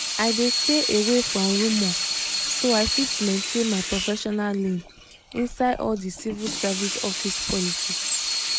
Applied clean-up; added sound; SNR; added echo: none; Sink (filling or washing) / Water tap, faucet; 2 dB; none.